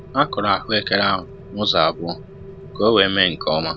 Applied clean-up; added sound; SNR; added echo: none; Rain; 17 dB; none.